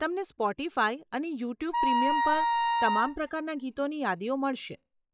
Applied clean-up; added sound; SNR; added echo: classical method log-MMSE.